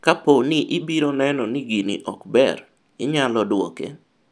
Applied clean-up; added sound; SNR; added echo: none; none; none; none.